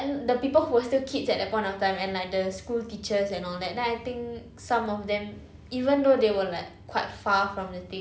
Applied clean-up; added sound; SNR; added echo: none; none; none; none.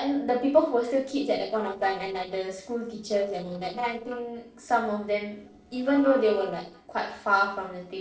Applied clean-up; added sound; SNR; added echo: neural separator model SepFormer DNS4.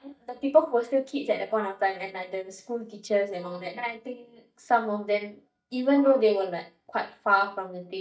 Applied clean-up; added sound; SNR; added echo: neural mask model DeepFilterNet 3.